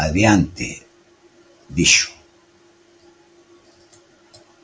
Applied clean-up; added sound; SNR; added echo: none; none; none; none.